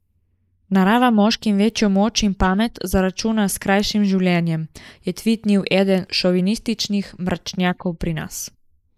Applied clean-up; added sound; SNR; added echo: neural mask model Resemble Enhance denoiser.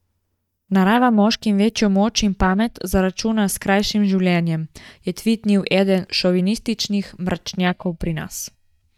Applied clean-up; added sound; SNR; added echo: neural mask model DeepFilterNet 3.